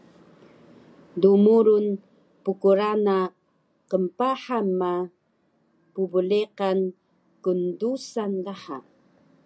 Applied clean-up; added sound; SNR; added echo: none; none; none; none.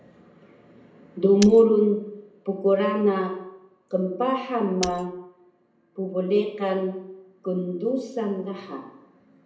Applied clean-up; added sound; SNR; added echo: none; Shatter; 10 dB; reverberation time 0.7 s.